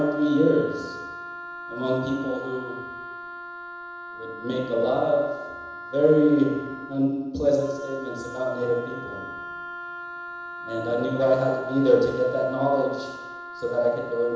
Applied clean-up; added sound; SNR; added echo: none; Wind instrument, woodwind instrument; 12 dB; reverberation time 1.0 s.